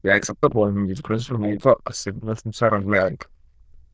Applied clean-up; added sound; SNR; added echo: neural diffusion model UNIVERSE++.